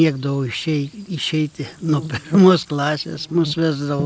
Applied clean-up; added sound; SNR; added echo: none; none; none; none.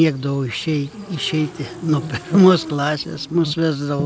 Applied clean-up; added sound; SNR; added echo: none; Motorcycle / Engine; 18 dB; none.